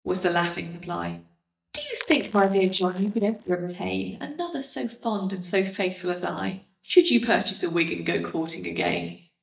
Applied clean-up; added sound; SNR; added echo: neural mask model DeepFilterNet 3.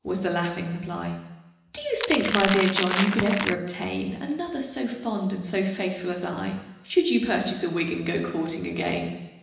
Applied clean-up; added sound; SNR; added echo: none; Crackle; 1 dB; reverberation time 1.0 s.